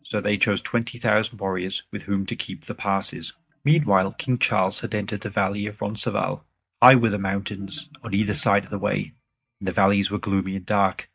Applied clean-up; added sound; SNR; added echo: neural mask model DeepFilterNet 3.